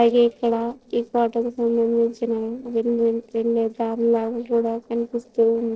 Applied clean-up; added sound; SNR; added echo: neural separator model SepFormer DNS4.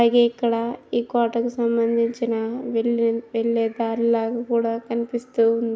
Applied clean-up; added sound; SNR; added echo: none; none; none; none.